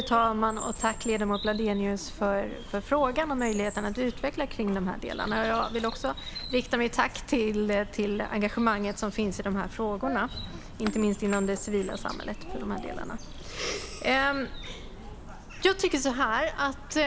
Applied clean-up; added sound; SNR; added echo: none; Bird vocalization, bird call, bird song; 10 dB; none.